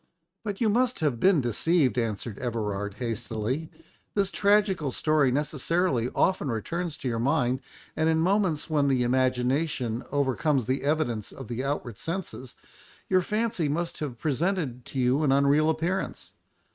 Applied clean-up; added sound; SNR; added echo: neural mask model RNNoise.